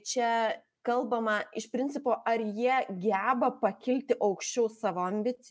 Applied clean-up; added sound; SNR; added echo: none; none; none; none.